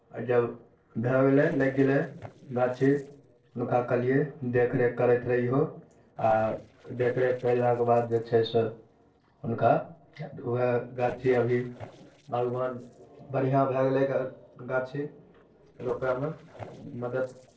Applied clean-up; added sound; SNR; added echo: neural separator model SepFormer DNS4.